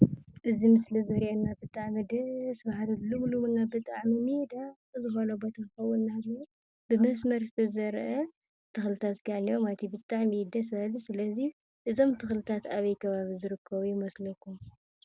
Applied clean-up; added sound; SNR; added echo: none; none; none; none.